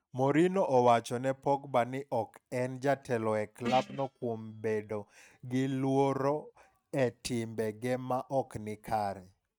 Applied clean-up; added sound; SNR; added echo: neural mask model RNNoise.